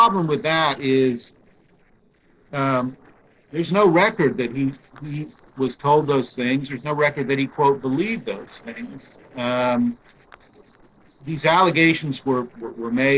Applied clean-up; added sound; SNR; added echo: neural separator model SepFormer DNS4.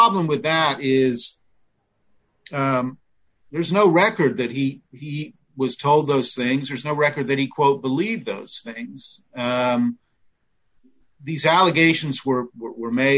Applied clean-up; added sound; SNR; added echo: none; none; none; none.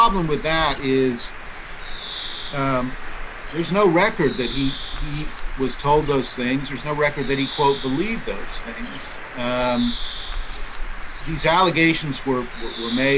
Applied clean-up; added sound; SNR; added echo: none; Bird; 6 dB; none.